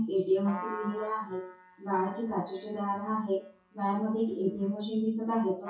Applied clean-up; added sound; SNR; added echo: classical method WPE with log-MMSE.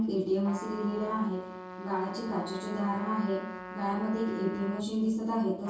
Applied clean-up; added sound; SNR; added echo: none; Trumpet; 12 dB; reverberation time 0.6 s.